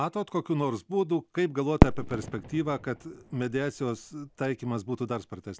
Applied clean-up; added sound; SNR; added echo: none; Fireworks; 1 dB; none.